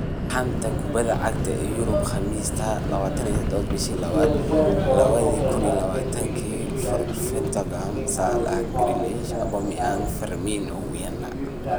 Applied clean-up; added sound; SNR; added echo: none; Subway, metro, underground; -4 dB; none.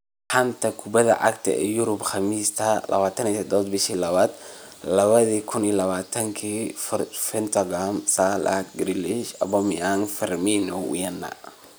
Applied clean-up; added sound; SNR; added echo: none; none; none; none.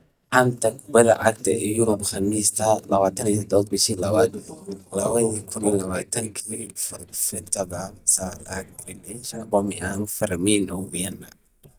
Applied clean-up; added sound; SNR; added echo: neural mask model DeepFilterNet 3.